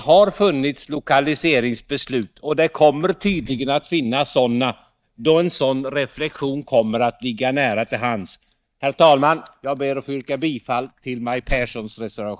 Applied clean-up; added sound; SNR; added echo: neural mask model DeepFilterNet 3.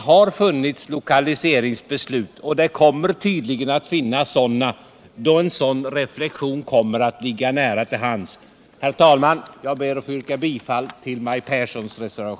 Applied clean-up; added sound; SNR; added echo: none; none; none; none.